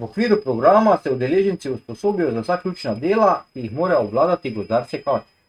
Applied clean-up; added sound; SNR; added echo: neural mask model RNNoise.